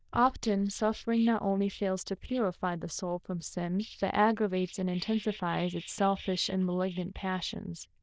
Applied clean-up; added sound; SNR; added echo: neural diffusion model UNIVERSE++.